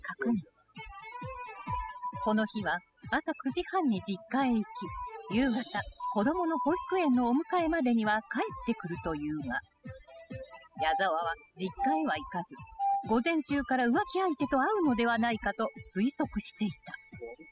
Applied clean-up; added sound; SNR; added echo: classical method spectral subtraction.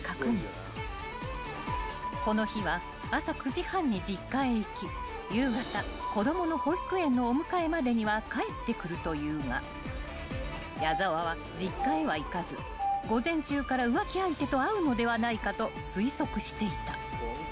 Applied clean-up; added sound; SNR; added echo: none; Gasp; 18 dB; none.